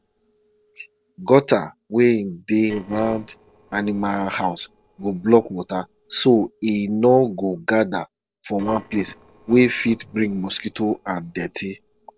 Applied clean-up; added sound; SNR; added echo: neural separator model SepFormer DNS4.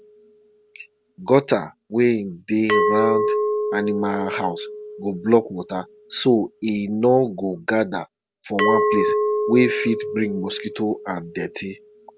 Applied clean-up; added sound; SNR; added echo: none; Glass; 3 dB; none.